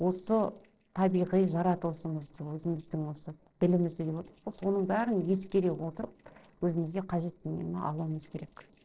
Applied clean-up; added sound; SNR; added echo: neural separator model SepFormer DNS4.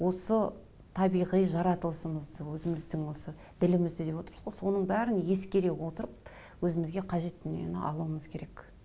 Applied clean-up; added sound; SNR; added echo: none; none; none; none.